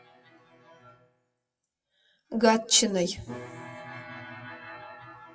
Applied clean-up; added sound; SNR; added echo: classical method WPE with log-MMSE.